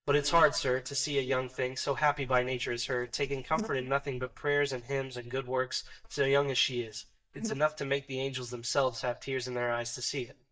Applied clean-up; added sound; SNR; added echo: neural mask model DeepFilterNet 3.